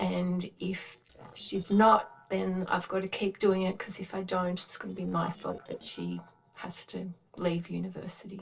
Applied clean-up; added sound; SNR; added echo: neural separator model SepFormer DNS4.